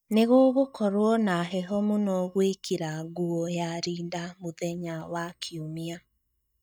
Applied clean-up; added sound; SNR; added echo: neural mask model DeepFilterNet 3.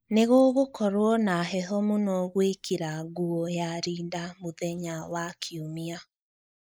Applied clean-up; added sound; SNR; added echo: neural mask model Resemble Enhance denoiser.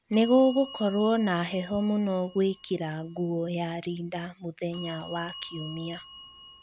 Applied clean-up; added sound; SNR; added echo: none; Bell; 8 dB; none.